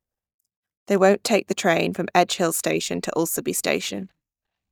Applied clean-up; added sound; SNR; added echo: neural mask model DeepFilterNet 3.